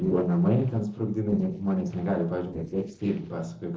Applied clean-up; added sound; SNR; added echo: neural separator model SepFormer DNS4.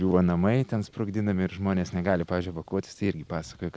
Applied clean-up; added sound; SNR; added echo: none; none; none; none.